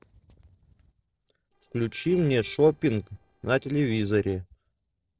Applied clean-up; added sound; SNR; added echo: neural separator model SepFormer DNS4.